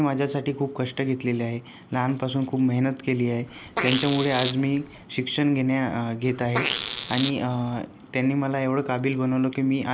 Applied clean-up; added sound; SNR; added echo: none; Fart; 6 dB; none.